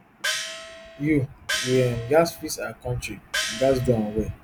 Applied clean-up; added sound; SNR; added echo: none; Gong; 7 dB; none.